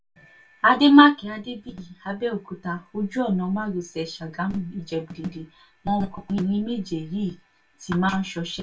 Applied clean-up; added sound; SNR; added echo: none; none; none; reverberation time 0.2 s.